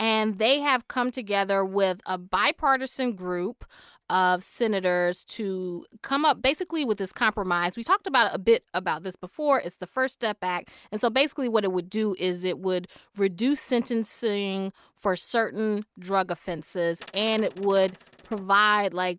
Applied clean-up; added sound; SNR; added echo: neural mask model RNNoise.